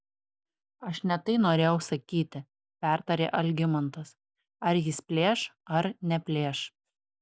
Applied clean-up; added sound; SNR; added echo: none; none; none; none.